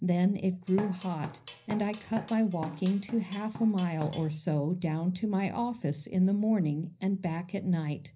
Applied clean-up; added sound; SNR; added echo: none; Drum kit; 14 dB; reverberation time 0.5 s.